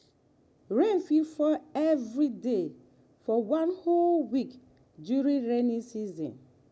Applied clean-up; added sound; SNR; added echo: none; none; none; none.